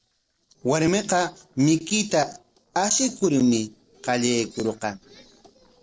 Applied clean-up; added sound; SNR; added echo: neural separator model SepFormer DNS4.